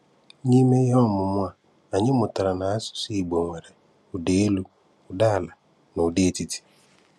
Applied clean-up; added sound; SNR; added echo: none; none; none; none.